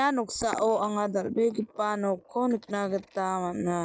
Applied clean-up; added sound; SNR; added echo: neural mask model Resemble Enhance denoiser.